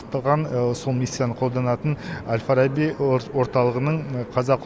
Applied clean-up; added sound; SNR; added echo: none; none; none; none.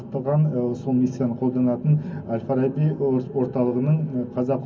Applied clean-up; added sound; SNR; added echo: none; none; none; reverberation time 0.3 s.